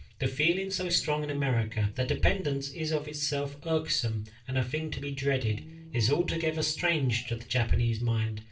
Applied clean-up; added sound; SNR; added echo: neural separator model SepFormer DNS4.